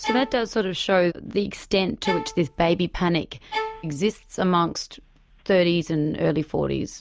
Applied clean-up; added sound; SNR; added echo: none; Bowed string instrument; 9 dB; none.